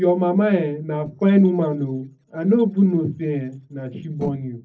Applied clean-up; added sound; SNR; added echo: neural separator model SepFormer DNS4.